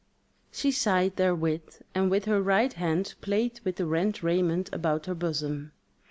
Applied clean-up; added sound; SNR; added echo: none; none; none; none.